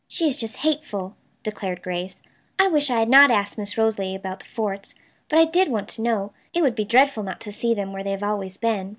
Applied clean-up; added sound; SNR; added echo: none; none; none; none.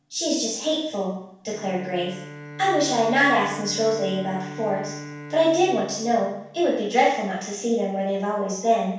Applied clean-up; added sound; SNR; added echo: none; Bowed string instrument; 17 dB; reverberation time 0.7 s.